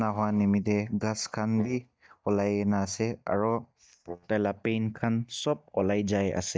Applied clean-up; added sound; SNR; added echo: neural mask model DeepFilterNet 3.